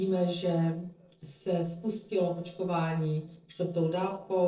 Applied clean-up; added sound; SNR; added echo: neural separator model SepFormer DNS4.